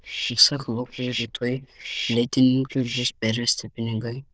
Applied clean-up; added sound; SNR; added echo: neural diffusion model UNIVERSE++.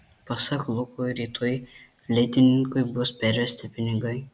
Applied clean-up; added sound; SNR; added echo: none; none; none; none.